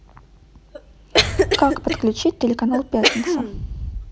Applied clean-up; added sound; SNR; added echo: none; Cough; 1 dB; none.